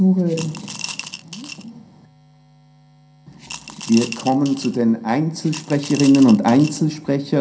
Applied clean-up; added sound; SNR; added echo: none; Coin (dropping) / Glass; 15 dB; reverberation time 0.2 s.